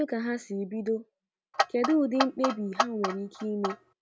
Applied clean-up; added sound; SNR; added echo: none; Clock; 2 dB; none.